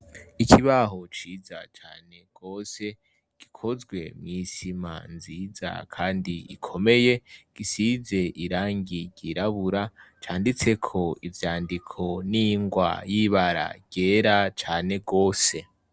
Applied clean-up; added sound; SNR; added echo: none; none; none; none.